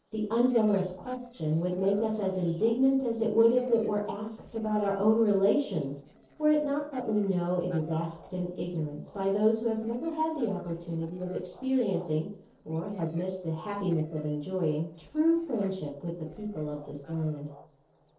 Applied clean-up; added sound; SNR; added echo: neural separator model SepFormer DNS4.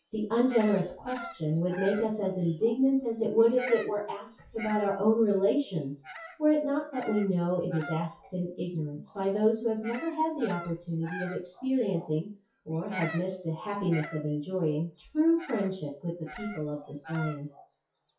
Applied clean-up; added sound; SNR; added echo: classical method WPE with log-MMSE.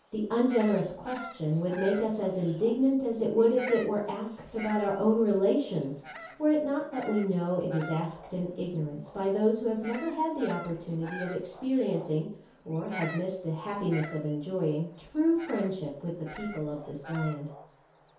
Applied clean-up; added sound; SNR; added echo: none; Bird vocalization, bird call, bird song; 17 dB; reverberation time 0.6 s.